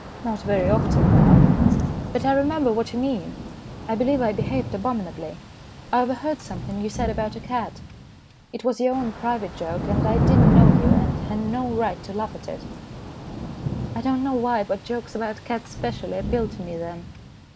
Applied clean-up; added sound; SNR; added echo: none; Thunder / Rain; -2 dB; none.